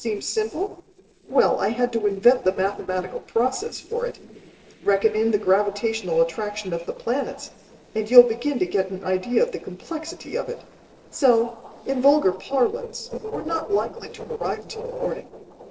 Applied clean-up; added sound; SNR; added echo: neural separator model SepFormer DNS4.